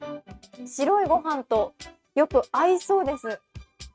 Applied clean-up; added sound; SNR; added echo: neural mask model RNNoise.